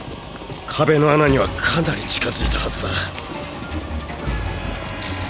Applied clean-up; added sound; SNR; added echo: none; Rattle (instrument); 8 dB; none.